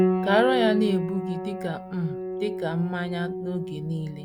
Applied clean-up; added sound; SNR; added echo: none; Piano; 2 dB; none.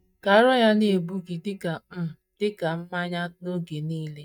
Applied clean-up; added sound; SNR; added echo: neural mask model DeepFilterNet 3.